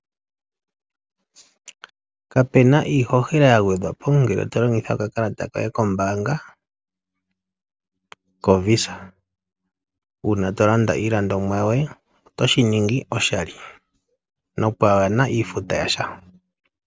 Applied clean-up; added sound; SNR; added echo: none; none; none; none.